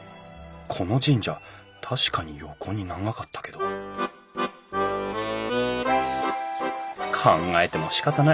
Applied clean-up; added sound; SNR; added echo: none; none; none; none.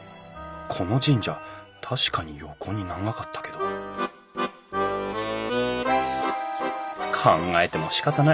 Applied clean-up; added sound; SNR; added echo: none; Wind instrument, woodwind instrument; 16 dB; none.